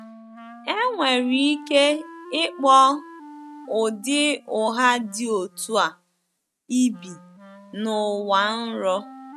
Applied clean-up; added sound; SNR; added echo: neural mask model RNNoise.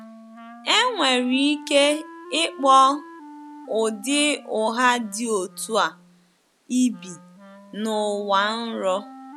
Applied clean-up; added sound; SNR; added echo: none; Wind instrument, woodwind instrument; 19 dB; none.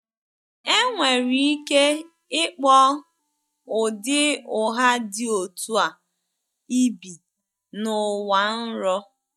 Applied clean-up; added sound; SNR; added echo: neural mask model DeepFilterNet 3.